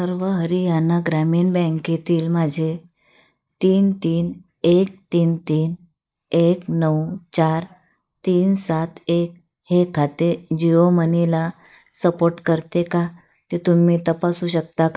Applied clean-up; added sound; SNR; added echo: neural mask model Resemble Enhance denoiser.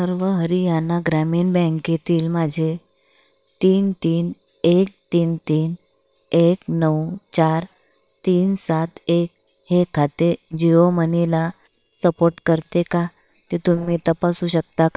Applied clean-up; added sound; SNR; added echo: neural separator model SepFormer WHAM!.